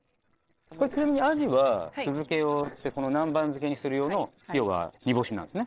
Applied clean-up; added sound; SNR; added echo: neural separator model SepFormer DNS4.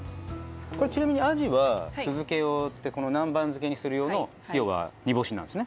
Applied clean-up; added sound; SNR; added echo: none; none; none; none.